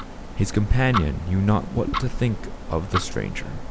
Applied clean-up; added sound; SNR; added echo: none; Tick-tock; 7 dB; none.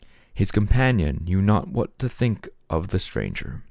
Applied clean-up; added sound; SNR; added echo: none; none; none; none.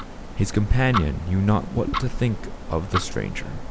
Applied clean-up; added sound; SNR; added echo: neural mask model Resemble Enhance denoiser.